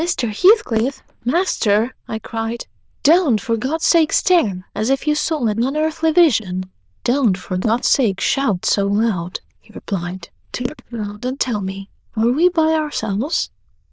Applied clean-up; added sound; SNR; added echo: neural diffusion model UNIVERSE++.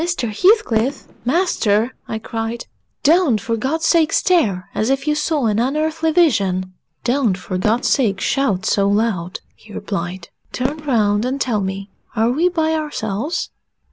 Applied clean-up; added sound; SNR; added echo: none; Fireworks; 15 dB; none.